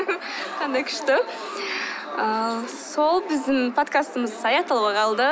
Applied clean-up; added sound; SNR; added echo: none; none; none; none.